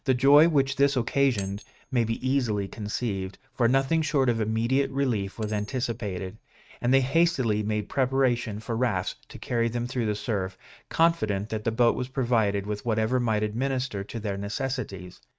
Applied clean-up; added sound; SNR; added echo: neural mask model RNNoise.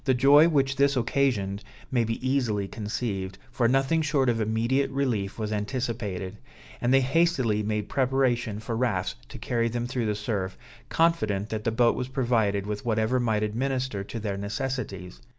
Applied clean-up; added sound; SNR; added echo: none; none; none; none.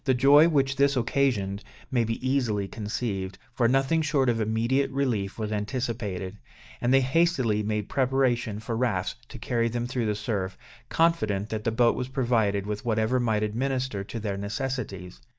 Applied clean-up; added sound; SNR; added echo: neural mask model DeepFilterNet 3.